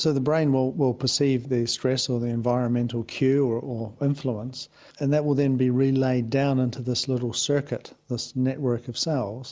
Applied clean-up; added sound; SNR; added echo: none; none; none; none.